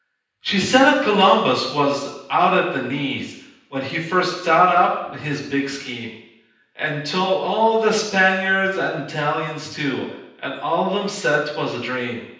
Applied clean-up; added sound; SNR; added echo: none; none; none; reverberation time 0.9 s.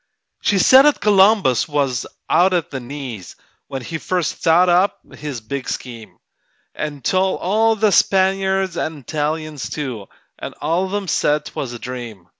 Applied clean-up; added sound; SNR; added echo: none; none; none; none.